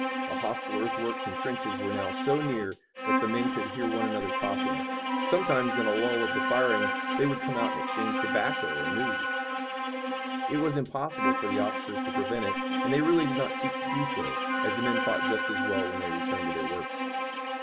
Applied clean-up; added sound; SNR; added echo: none; Wind instrument, woodwind instrument + Bowed string instrument; -1 dB; none.